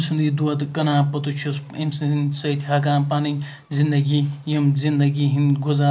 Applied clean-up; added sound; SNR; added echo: none; none; none; none.